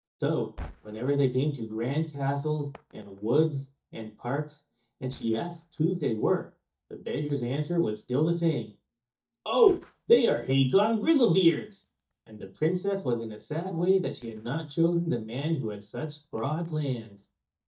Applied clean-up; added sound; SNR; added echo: neural mask model DeepFilterNet 3.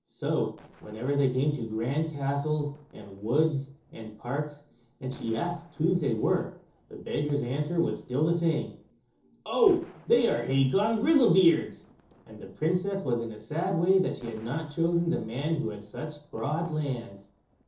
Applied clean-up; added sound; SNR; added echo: neural separator model SepFormer DNS4.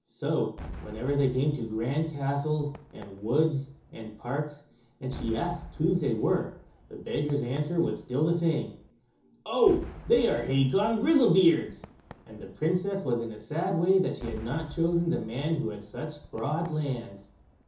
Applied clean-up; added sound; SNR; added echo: none; Cheering / Fireworks; 18 dB; reverberation time 0.6 s.